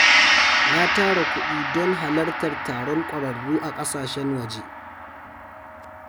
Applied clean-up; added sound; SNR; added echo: none; Gong; -4 dB; none.